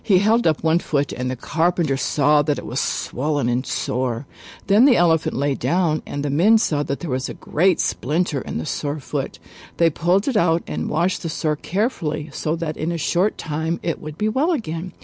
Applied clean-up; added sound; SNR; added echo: none; none; none; none.